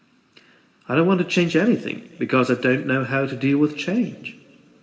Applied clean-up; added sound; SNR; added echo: none; none; none; reverberation time 1.2 s.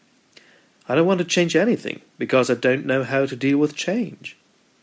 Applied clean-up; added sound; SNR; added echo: none; none; none; none.